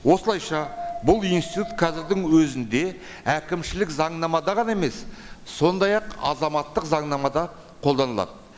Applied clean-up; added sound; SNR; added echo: none; Dog + Wind; 16 dB; none.